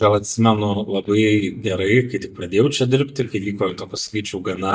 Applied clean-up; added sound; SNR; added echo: neural mask model DeepFilterNet 3.